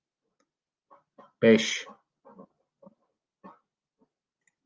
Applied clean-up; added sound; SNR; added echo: none; none; none; none.